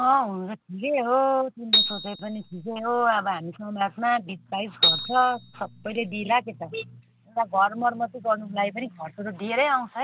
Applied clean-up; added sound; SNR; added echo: none; Piano; -1 dB; none.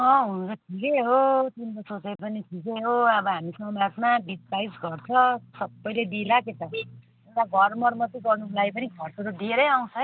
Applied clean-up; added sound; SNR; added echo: none; none; none; none.